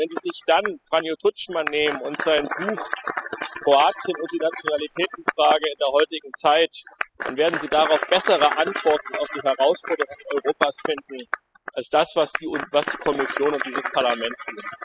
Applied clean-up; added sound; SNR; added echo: classical method spectral subtraction.